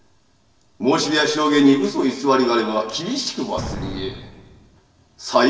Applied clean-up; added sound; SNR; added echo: none; Explosion; 13 dB; reverberation time 1.2 s.